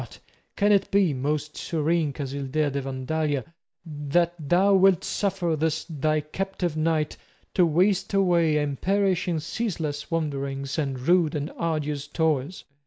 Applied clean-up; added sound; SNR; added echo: none; none; none; none.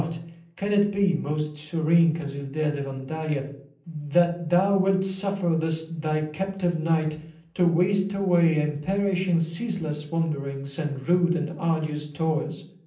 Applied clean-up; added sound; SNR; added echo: none; none; none; reverberation time 0.6 s.